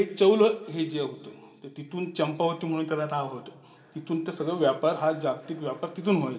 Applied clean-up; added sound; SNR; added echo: none; none; none; reverberation time 2.3 s.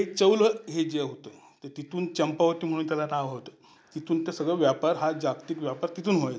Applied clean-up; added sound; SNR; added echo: none; none; none; none.